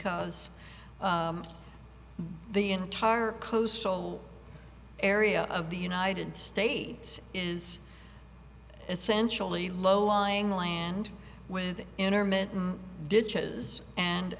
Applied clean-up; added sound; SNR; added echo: none; none; none; none.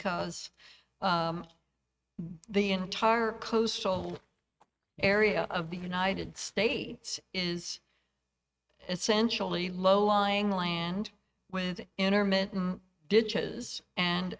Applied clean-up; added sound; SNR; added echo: neural mask model RNNoise.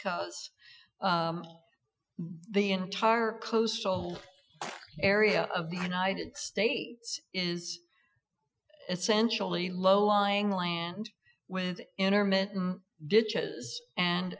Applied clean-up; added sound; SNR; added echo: classical method Wiener filter.